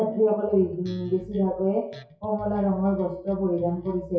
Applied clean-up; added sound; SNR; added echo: classical method WPE with log-MMSE.